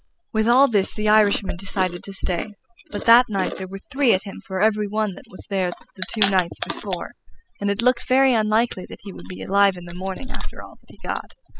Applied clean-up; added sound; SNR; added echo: classical method spectral subtraction.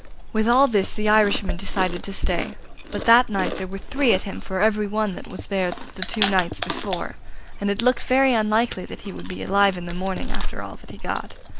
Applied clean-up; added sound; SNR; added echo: none; Chewing, mastication; 3 dB; none.